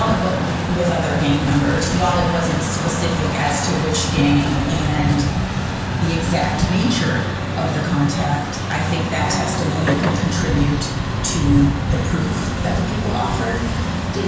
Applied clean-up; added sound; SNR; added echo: none; Truck; 1 dB; reverberation time 0.5 s.